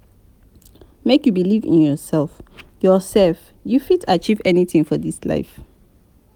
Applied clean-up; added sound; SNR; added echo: none; none; none; none.